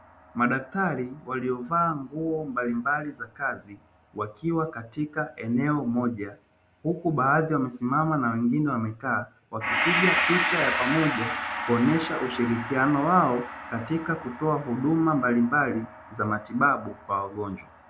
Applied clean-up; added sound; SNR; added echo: none; Gong; 7 dB; none.